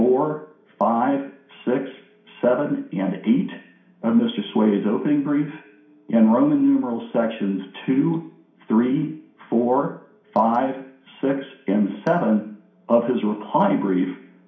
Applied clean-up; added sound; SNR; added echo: none; none; none; reverberation time 0.5 s.